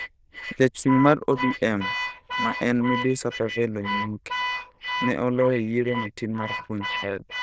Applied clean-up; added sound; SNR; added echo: neural diffusion model UNIVERSE++.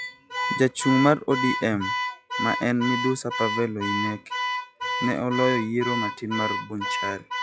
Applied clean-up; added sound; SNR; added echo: classical method log-MMSE.